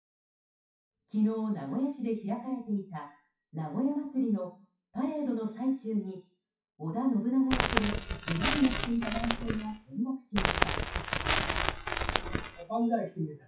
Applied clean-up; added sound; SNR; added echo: classical method WPE with log-MMSE.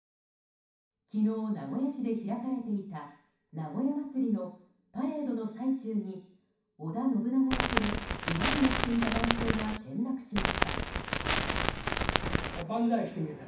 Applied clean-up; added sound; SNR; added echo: none; Crackle; -2 dB; reverberation time 0.6 s.